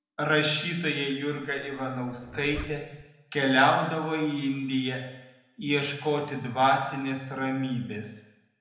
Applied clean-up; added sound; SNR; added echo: none; Zipper (clothing); 15 dB; reverberation time 0.9 s.